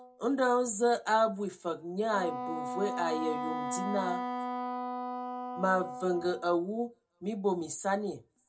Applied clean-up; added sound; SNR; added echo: none; Wind instrument, woodwind instrument; 7 dB; reverberation time 0.2 s.